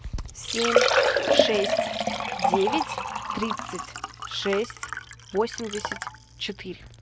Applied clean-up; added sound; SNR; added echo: none; Liquid; -4 dB; none.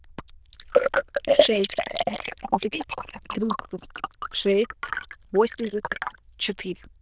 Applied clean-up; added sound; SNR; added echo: neural diffusion model UNIVERSE++.